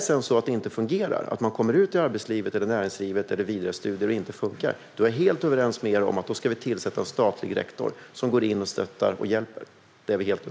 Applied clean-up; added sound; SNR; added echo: none; none; none; none.